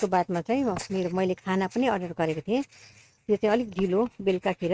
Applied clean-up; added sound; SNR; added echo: neural mask model RNNoise.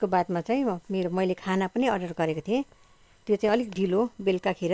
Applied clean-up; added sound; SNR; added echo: none; none; none; none.